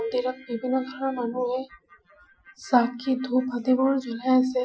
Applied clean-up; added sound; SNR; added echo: classical method Wiener filter.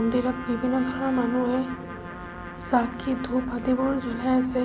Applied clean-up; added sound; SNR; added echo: none; Trumpet; 13 dB; none.